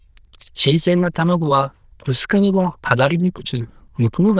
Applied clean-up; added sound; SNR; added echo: neural diffusion model UNIVERSE++.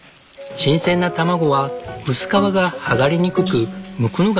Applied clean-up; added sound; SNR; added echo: none; none; none; none.